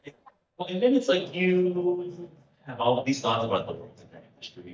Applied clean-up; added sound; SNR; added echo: neural mask model DeepFilterNet 3.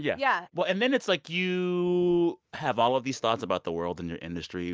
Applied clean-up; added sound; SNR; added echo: none; none; none; none.